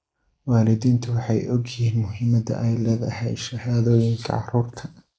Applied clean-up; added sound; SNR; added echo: neural mask model Resemble Enhance denoiser.